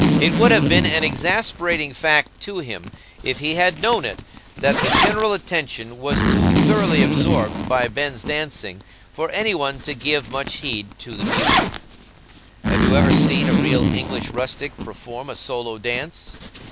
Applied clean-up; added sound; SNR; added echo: none; Zipper (clothing); -1 dB; none.